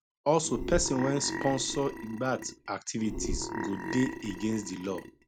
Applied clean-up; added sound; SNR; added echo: none; Burping, eructation; 6 dB; none.